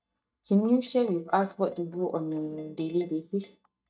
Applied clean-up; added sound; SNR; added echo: neural mask model DeepFilterNet 3.